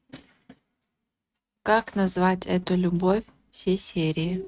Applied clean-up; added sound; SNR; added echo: neural mask model RNNoise.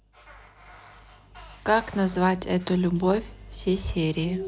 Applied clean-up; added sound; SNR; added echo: none; none; none; none.